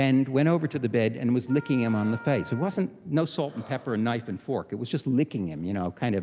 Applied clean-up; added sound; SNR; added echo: none; Wind instrument, woodwind instrument; 19 dB; none.